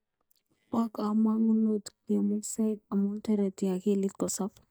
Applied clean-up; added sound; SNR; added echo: neural mask model DeepFilterNet 3.